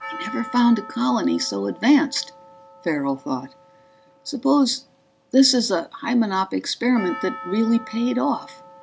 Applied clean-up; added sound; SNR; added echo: none; Percussion; 17 dB; none.